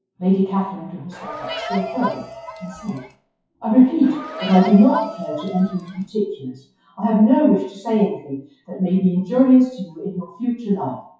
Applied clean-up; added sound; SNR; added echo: classical method WPE with log-MMSE.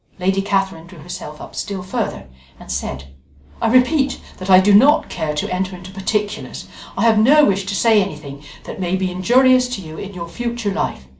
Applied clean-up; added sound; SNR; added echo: none; none; none; none.